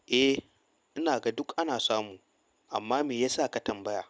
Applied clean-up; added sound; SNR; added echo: none; none; none; none.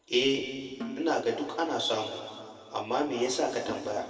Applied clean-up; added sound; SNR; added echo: none; Snare drum; 16 dB; reverberation time 2.2 s.